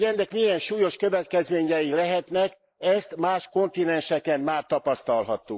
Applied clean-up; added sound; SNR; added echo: neural mask model Resemble Enhance denoiser.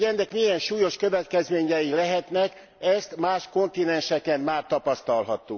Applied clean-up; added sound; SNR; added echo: none; none; none; none.